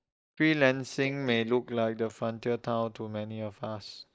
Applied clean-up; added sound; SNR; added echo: neural mask model DeepFilterNet 3.